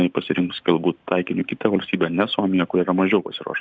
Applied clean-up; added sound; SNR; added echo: none; none; none; none.